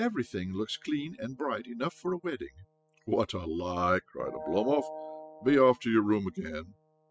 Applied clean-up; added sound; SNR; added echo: classical method spectral subtraction.